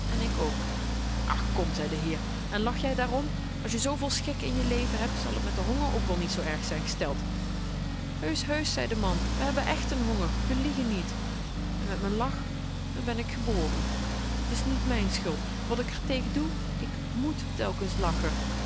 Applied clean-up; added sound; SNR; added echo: none; Accelerating, revving, vroom; -3 dB; none.